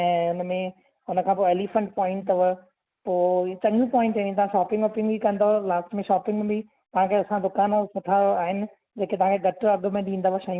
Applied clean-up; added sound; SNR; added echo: none; none; none; none.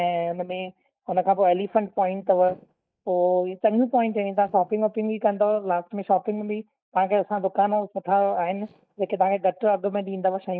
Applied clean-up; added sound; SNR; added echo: neural mask model DeepFilterNet 3.